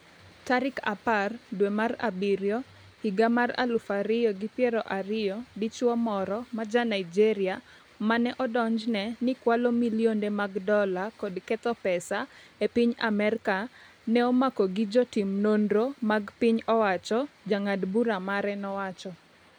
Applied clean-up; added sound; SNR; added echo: none; none; none; none.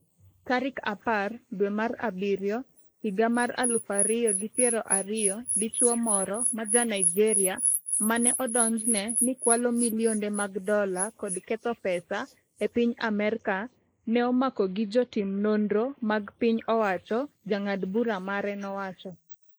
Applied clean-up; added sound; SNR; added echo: neural mask model Resemble Enhance denoiser.